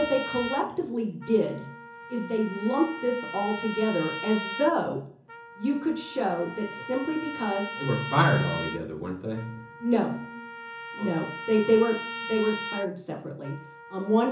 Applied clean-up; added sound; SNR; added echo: none; Trumpet; 10 dB; reverberation time 0.7 s.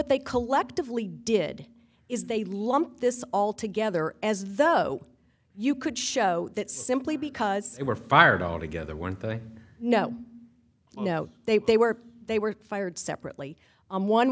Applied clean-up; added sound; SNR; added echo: none; none; none; none.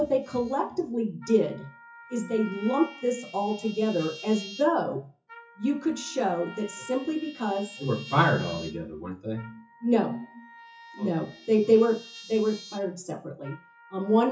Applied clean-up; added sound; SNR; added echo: classical method WPE with log-MMSE.